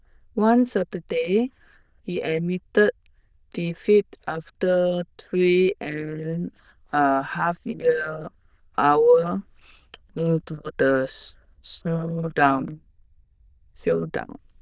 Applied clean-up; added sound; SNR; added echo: neural diffusion model UNIVERSE++.